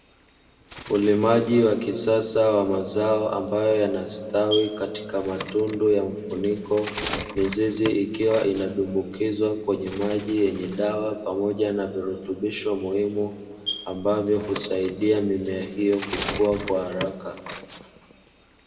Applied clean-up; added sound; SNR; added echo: none; Bird; 15 dB; reverberation time 1.6 s.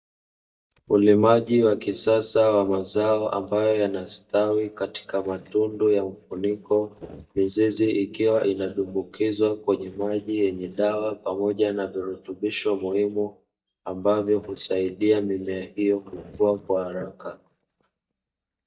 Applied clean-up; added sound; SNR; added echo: neural mask model DeepFilterNet 3.